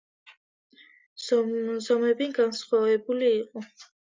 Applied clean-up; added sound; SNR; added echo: none; none; none; none.